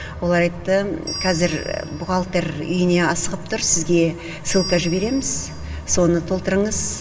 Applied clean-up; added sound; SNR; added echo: none; Bell; 14 dB; reverberation time 2.9 s.